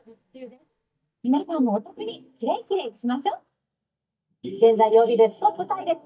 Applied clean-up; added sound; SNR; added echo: neural mask model DeepFilterNet 3.